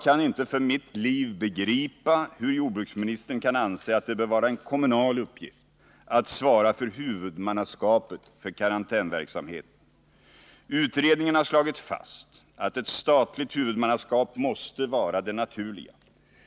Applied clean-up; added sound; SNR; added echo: none; none; none; none.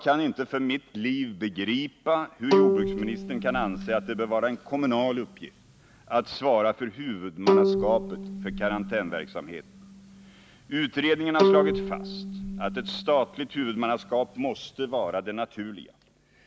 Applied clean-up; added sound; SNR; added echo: none; Bowed string instrument; 1 dB; none.